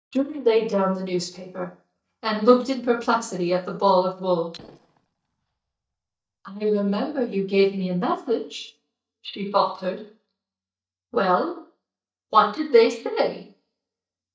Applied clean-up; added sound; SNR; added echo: neural mask model DeepFilterNet 3.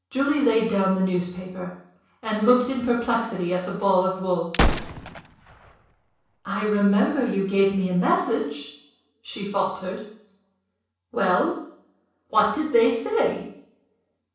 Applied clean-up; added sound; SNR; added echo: none; Gunshot, gunfire; 4 dB; reverberation time 0.7 s.